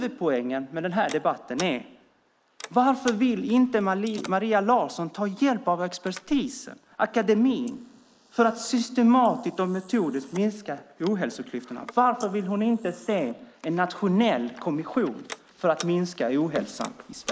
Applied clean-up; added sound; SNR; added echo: neural mask model Resemble Enhance denoiser.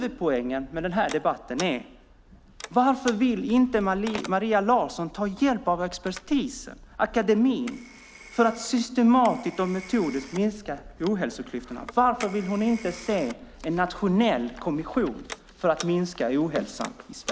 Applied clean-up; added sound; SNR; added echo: none; Telephone; 18 dB; none.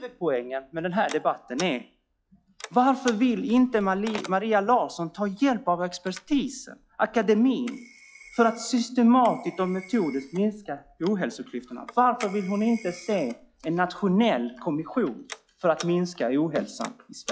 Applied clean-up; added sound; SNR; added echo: classical method log-MMSE.